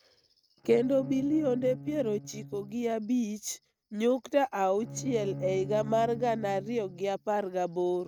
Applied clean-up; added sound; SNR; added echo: neural mask model RNNoise.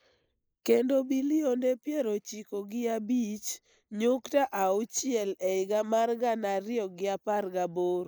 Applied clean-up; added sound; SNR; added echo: neural mask model Resemble Enhance denoiser.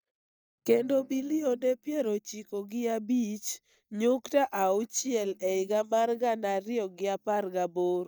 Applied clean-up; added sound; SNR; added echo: neural mask model DeepFilterNet 3.